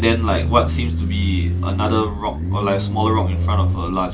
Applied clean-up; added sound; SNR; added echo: none; Motorcycle; -1 dB; reverberation time 0.2 s.